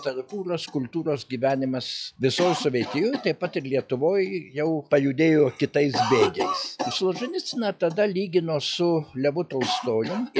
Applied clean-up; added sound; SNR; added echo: classical method log-MMSE.